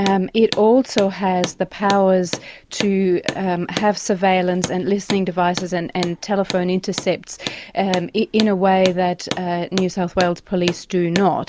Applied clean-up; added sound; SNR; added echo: none; Hammer; 12 dB; none.